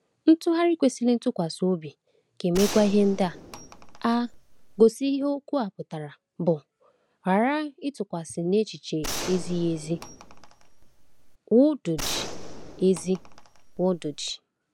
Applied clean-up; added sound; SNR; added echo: none; Gunshot, gunfire; 10 dB; none.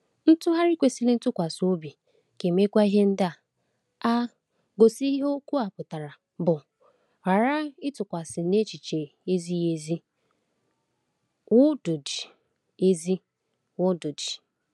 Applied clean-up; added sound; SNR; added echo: none; none; none; none.